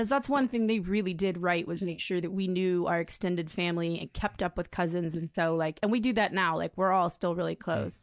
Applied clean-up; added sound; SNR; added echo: neural mask model DeepFilterNet 3.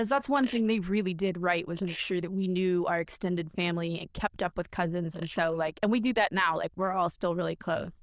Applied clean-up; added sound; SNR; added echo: neural diffusion model UNIVERSE++.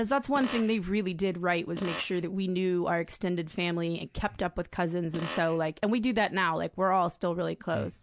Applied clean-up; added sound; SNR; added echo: none; Fart; 14 dB; none.